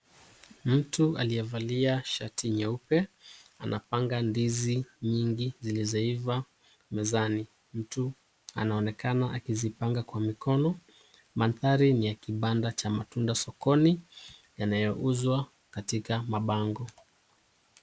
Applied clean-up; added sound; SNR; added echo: none; none; none; none.